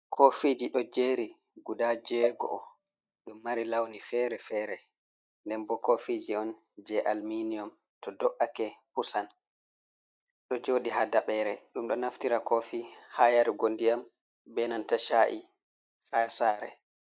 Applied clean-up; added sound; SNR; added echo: neural mask model DeepFilterNet 3.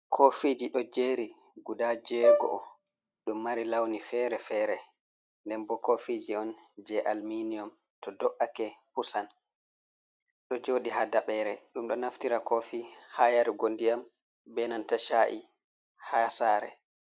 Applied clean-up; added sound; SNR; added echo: none; Brass instrument; -2 dB; none.